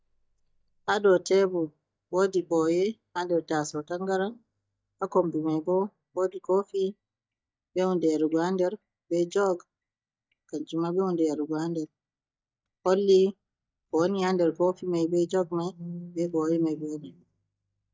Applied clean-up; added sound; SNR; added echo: neural mask model DeepFilterNet 3.